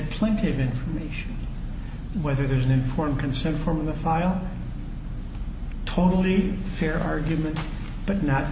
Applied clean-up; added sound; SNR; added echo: none; none; none; none.